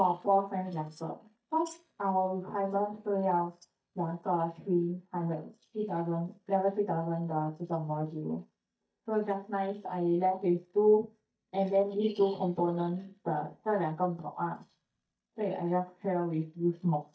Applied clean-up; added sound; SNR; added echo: neural mask model DeepFilterNet 3.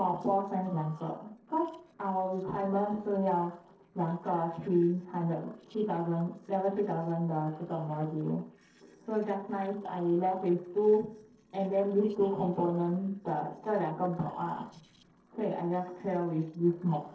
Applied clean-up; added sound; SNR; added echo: neural separator model SepFormer DNS4.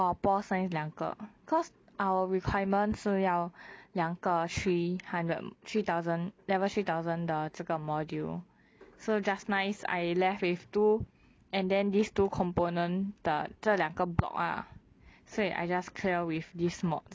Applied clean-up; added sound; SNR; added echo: none; none; none; none.